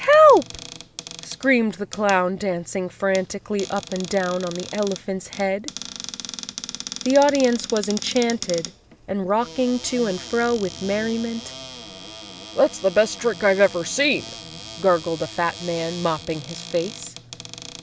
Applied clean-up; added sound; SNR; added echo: none; Cupboard open or close; 14 dB; none.